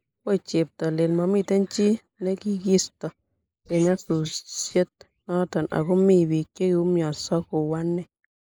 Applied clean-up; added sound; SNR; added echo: neural mask model Resemble Enhance denoiser.